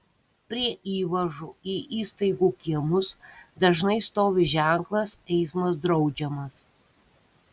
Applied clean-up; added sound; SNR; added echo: none; none; none; none.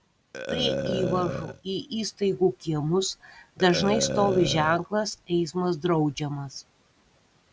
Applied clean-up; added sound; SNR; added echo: none; Burping, eructation; 7 dB; none.